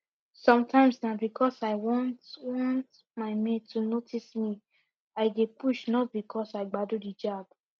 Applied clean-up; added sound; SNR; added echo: none; none; none; none.